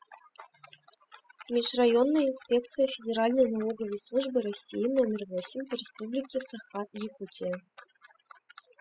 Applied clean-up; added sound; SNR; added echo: classical method spectral subtraction.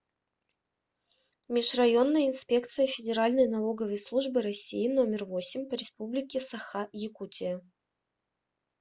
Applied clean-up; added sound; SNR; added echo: none; none; none; none.